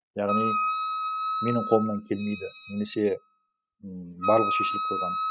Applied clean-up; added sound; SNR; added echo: classical method spectral subtraction.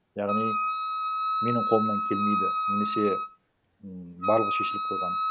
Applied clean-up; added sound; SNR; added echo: none; Wind instrument, woodwind instrument; -1 dB; none.